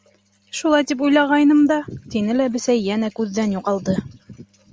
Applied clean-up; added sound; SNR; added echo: none; none; none; none.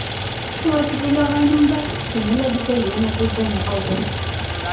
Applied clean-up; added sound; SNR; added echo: none; Idling; 3 dB; reverberation time 0.6 s.